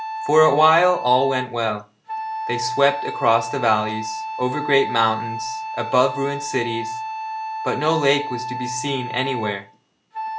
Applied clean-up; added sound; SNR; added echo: none; Wind instrument, woodwind instrument; 7 dB; none.